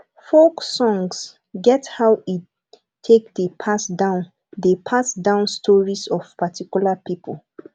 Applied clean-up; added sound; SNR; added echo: none; none; none; none.